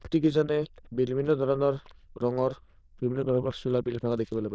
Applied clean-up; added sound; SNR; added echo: neural diffusion model UNIVERSE++.